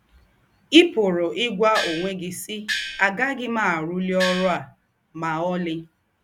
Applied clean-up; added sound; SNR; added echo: none; Gong; 5 dB; none.